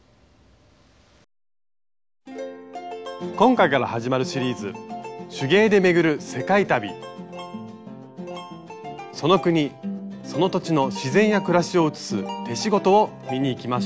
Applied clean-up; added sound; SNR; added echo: none; none; none; none.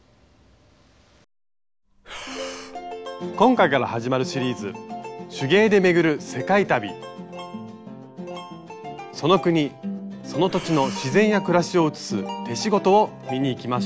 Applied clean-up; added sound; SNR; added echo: none; Breathing; 16 dB; none.